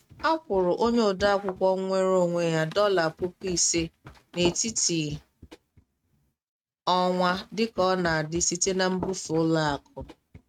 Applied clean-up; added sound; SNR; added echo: neural mask model RNNoise.